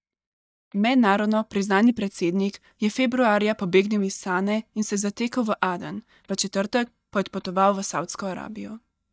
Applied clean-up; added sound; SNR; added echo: neural mask model DeepFilterNet 3.